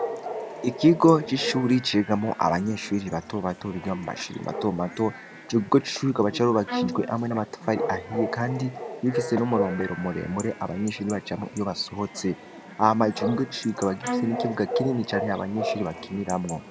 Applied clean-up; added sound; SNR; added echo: none; Bowed string instrument + Bark / Chatter / Chirp, tweet / Livestock, farm animals, working animals; 8 dB; none.